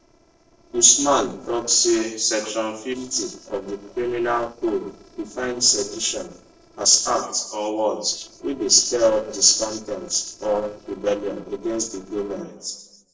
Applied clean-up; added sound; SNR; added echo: neural separator model SepFormer DNS4.